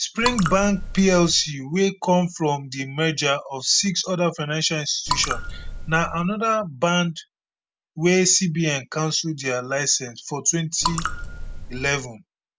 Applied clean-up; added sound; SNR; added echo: none; Raindrop / Drip; 6 dB; none.